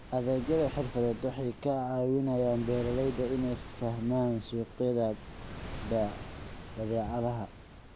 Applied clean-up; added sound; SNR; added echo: none; Waves, surf; 12 dB; none.